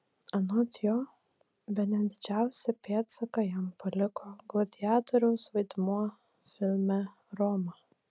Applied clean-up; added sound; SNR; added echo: none; none; none; none.